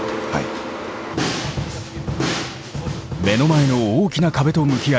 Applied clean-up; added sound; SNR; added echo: none; Guitar; 16 dB; none.